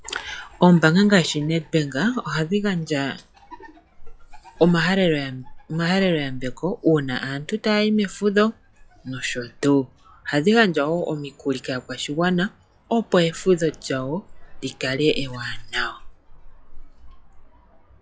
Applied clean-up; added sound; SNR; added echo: classical method log-MMSE.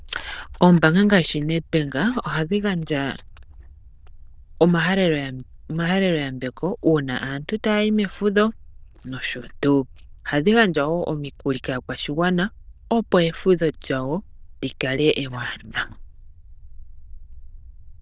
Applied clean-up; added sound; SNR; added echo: neural diffusion model UNIVERSE++.